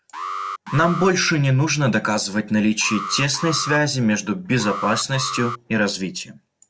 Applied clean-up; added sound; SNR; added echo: none; Alarm; 10 dB; none.